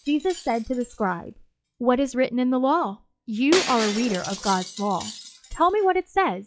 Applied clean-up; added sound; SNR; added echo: classical method log-MMSE.